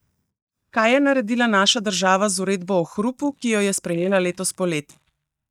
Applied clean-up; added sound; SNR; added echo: neural mask model DeepFilterNet 3.